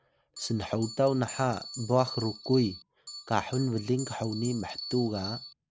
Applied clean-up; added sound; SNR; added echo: none; Bell; 13 dB; none.